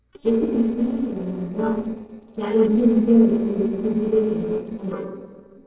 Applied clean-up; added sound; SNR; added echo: neural separator model SepFormer DNS4.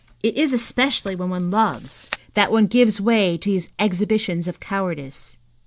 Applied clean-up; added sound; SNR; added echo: none; none; none; none.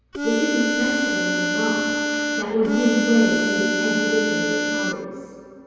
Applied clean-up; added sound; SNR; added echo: none; Harmonica; 0 dB; reverberation time 2.2 s.